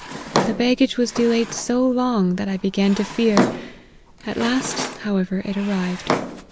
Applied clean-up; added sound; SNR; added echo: none; Drawer open or close; 6 dB; none.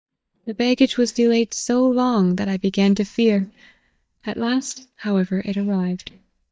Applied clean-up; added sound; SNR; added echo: neural mask model DeepFilterNet 3.